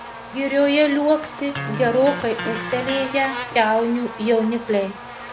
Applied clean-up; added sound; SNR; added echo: none; Electric guitar + Buzz; 11 dB; none.